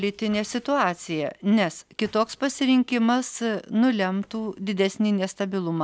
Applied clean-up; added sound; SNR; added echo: none; none; none; none.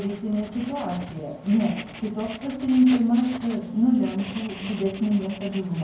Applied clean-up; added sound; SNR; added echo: none; Writing; 16 dB; reverberation time 0.9 s.